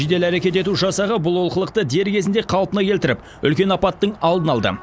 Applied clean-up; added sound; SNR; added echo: none; none; none; none.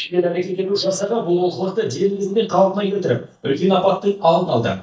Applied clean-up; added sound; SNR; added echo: neural mask model DeepFilterNet 3.